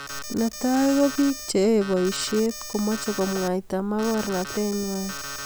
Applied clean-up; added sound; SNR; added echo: none; Alarm; 12 dB; none.